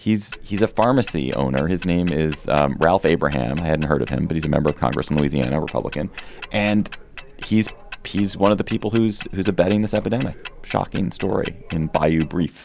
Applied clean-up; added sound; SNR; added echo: none; Tick-tock; 15 dB; none.